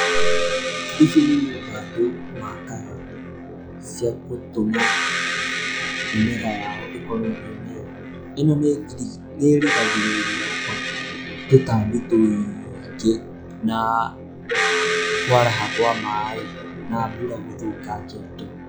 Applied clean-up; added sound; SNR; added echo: classical method log-MMSE.